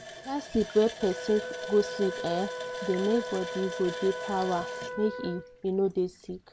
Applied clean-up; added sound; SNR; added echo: none; Water tap, faucet + Wind instrument, woodwind instrument; 8 dB; none.